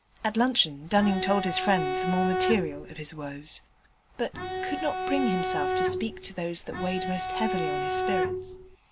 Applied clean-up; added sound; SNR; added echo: none; Bowed string instrument; 0 dB; none.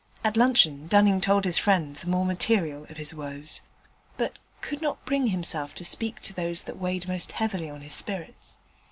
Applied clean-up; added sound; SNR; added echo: none; none; none; none.